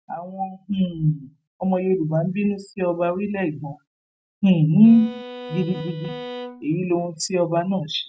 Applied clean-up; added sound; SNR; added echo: neural mask model RNNoise.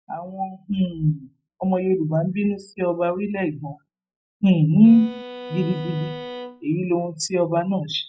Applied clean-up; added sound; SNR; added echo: classical method log-MMSE.